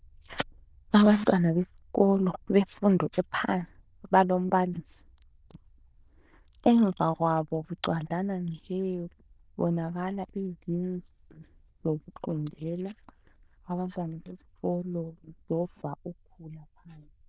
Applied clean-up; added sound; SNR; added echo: neural diffusion model UNIVERSE++.